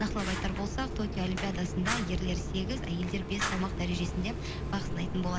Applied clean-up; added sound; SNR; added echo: none; Fire; 1 dB; none.